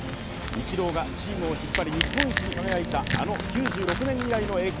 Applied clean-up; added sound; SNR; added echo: none; Crack / Crushing; 4 dB; none.